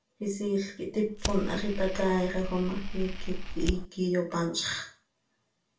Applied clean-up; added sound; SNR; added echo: none; Fire; 1 dB; reverberation time 0.3 s.